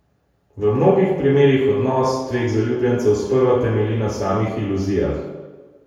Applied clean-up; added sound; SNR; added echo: none; none; none; reverberation time 1.2 s.